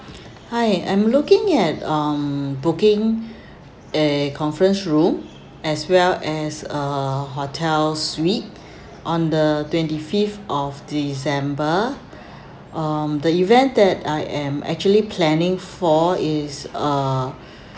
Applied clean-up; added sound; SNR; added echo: none; none; none; none.